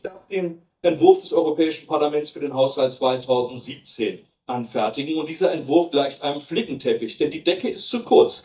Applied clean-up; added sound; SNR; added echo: neural mask model DeepFilterNet 3.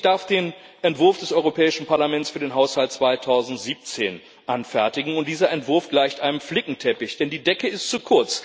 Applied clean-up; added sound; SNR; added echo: none; none; none; none.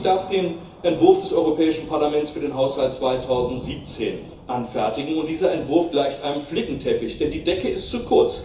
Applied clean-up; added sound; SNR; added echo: none; Thunder; 18 dB; reverberation time 0.7 s.